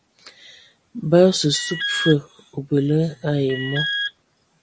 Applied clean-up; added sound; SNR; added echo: none; Alarm; 6 dB; none.